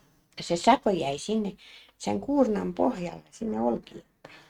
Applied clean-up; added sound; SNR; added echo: neural mask model RNNoise.